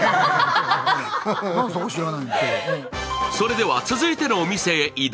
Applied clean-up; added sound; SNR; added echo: none; none; none; none.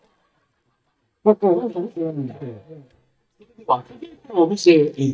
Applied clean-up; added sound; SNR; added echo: neural mask model DeepFilterNet 3.